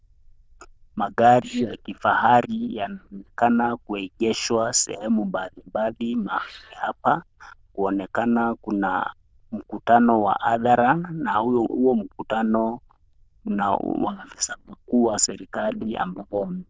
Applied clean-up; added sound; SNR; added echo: neural diffusion model UNIVERSE++.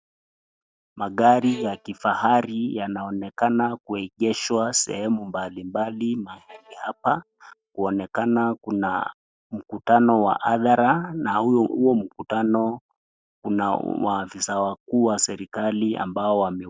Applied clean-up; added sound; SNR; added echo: neural mask model DeepFilterNet 3.